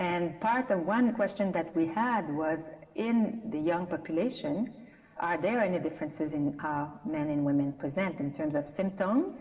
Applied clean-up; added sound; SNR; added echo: none; none; none; reverberation time 1.4 s.